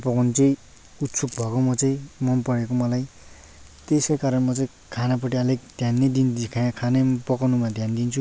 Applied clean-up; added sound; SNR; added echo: none; none; none; none.